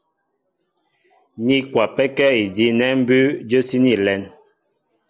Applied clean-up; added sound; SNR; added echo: none; none; none; none.